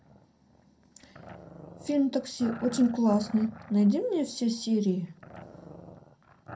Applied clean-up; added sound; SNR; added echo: none; Growling; 19 dB; reverberation time 0.2 s.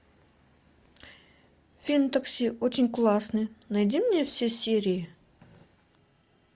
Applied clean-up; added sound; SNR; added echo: none; none; none; none.